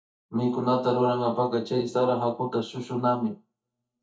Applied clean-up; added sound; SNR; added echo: neural mask model DeepFilterNet 3.